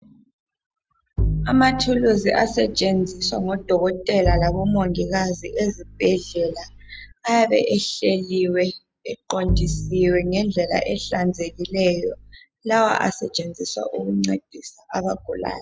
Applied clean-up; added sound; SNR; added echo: none; Bowed string instrument; 6 dB; none.